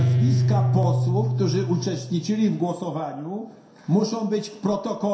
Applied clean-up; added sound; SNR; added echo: none; Guitar; 0 dB; reverberation time 0.7 s.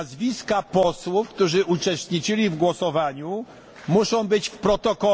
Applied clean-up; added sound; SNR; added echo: none; none; none; none.